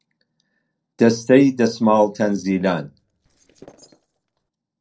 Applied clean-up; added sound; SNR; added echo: neural separator model SepFormer DNS4.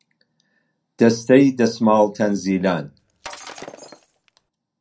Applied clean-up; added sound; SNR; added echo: none; Shatter; 19 dB; reverberation time 0.2 s.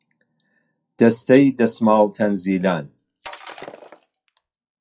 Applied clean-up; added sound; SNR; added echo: classical method WPE with log-MMSE.